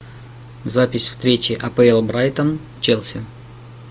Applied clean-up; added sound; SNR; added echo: none; none; none; none.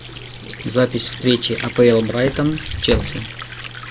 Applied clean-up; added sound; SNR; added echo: none; Sink (filling or washing) / Water + Walk, footsteps; 10 dB; none.